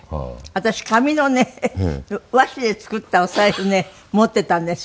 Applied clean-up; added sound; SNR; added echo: none; none; none; none.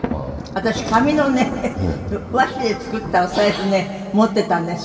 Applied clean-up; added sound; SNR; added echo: none; Thunder; 11 dB; reverberation time 2.6 s.